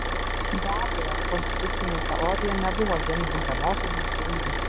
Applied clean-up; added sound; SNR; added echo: none; Idling / Car; -4 dB; none.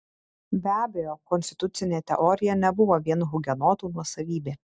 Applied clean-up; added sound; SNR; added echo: none; none; none; none.